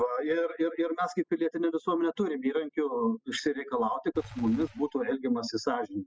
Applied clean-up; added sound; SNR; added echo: classical method spectral subtraction.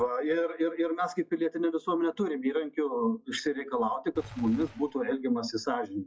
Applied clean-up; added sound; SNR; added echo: classical method log-MMSE.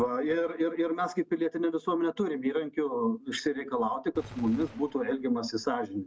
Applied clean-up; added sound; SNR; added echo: none; Gunshot, gunfire; 19 dB; none.